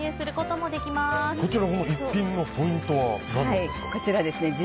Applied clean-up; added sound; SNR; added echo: none; none; none; none.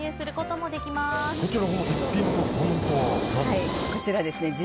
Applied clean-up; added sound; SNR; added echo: none; Hiss; 2 dB; none.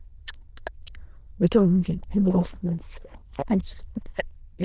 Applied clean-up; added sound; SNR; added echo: neural diffusion model UNIVERSE++.